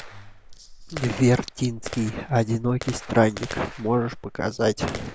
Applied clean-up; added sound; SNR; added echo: none; Gunshot, gunfire; 14 dB; none.